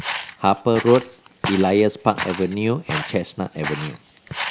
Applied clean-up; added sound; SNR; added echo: none; Walk, footsteps; 9 dB; none.